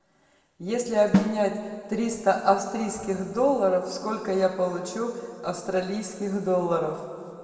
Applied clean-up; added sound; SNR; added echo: none; Drum; 7 dB; reverberation time 2.1 s.